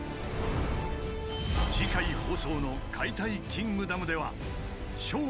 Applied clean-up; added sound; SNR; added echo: none; none; none; none.